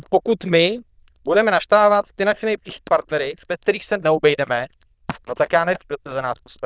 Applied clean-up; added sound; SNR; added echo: neural diffusion model UNIVERSE++.